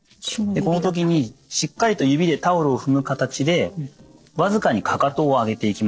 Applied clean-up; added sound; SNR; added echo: neural separator model SepFormer DNS4.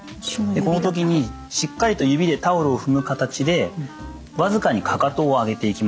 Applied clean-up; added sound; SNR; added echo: none; Burping, eructation + Wind instrument, woodwind instrument; 18 dB; none.